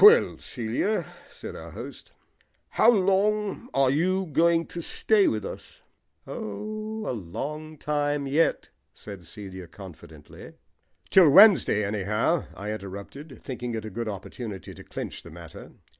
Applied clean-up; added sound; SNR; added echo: none; none; none; none.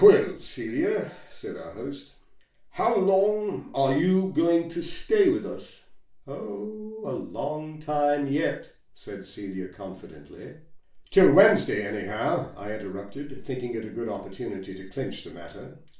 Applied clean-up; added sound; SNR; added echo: none; none; none; reverberation time 0.3 s.